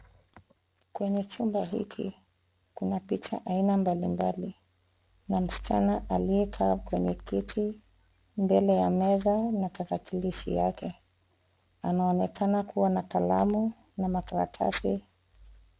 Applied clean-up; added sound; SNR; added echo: none; none; none; none.